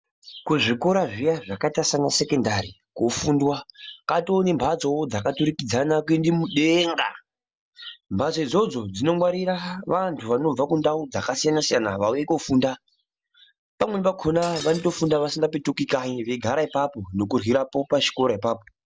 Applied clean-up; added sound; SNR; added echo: none; Shatter; 19 dB; none.